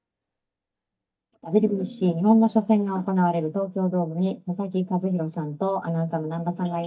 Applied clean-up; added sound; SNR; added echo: neural mask model DeepFilterNet 3.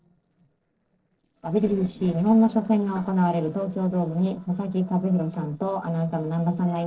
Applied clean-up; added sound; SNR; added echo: neural separator model SepFormer DNS4.